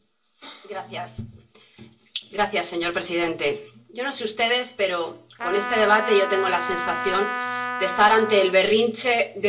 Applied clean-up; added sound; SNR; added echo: none; Trumpet; 5 dB; reverberation time 0.2 s.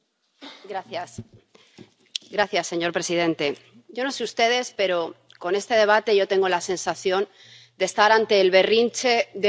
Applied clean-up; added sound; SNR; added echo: none; none; none; none.